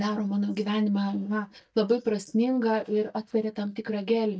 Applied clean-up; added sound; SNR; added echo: neural mask model DeepFilterNet 3.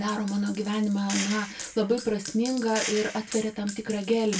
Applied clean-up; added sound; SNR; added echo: none; Gunshot, gunfire; 10 dB; reverberation time 0.2 s.